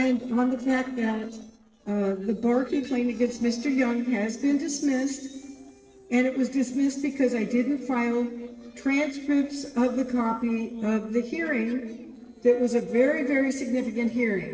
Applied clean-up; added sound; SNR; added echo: neural separator model SepFormer DNS4.